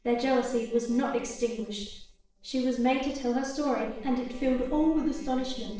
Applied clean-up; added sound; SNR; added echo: neural separator model SepFormer DNS4.